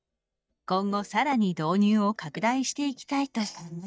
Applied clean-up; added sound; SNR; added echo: neural mask model DeepFilterNet 3.